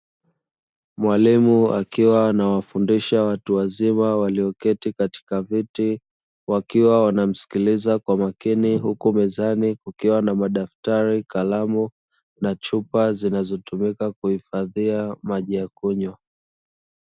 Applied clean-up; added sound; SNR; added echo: none; none; none; none.